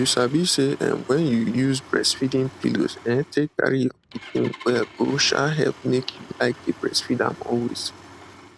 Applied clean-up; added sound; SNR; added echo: none; Engine starting; 20 dB; none.